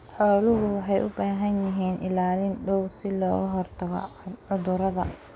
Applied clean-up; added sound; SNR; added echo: none; none; none; none.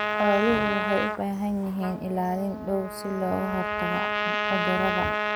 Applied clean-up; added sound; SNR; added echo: none; Trumpet; 1 dB; none.